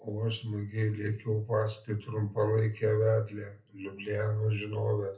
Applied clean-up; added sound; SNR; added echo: none; none; none; reverberation time 0.3 s.